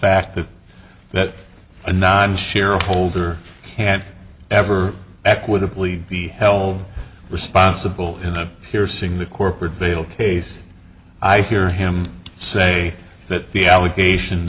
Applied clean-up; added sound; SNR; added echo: none; none; none; none.